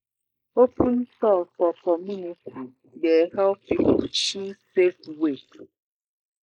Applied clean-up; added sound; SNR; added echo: neural mask model Resemble Enhance denoiser.